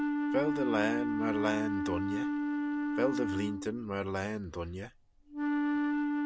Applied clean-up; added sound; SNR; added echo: none; Wind instrument, woodwind instrument; -3 dB; none.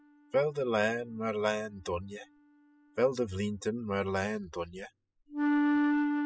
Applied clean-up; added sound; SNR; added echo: classical method spectral subtraction.